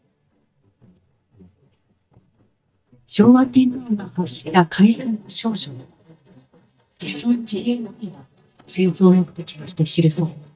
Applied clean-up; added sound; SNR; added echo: neural mask model DeepFilterNet 3.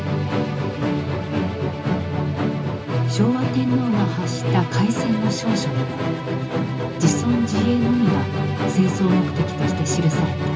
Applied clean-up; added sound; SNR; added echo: none; Musical instrument; -1 dB; reverberation time 0.2 s.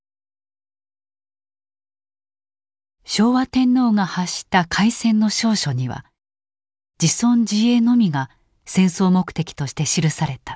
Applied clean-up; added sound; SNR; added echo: none; none; none; none.